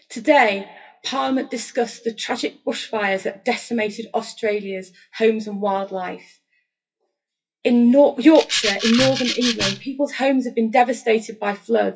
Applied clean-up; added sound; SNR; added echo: classical method WPE with log-MMSE.